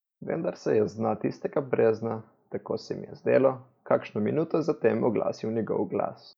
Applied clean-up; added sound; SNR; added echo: none; none; none; none.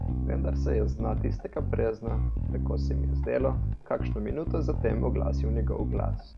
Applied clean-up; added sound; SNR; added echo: none; Bass guitar; -5 dB; none.